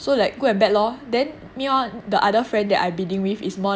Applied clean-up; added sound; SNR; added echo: none; none; none; none.